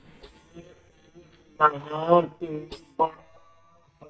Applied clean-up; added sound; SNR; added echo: neural mask model DeepFilterNet 3.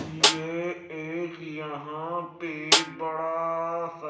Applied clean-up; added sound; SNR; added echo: none; Snare drum; -4 dB; reverberation time 0.8 s.